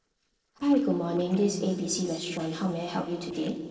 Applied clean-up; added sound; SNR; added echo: neural separator model SepFormer DNS4.